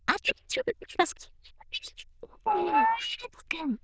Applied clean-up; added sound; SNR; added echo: neural diffusion model UNIVERSE++.